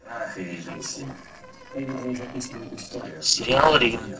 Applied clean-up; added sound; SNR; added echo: neural separator model SepFormer DNS4.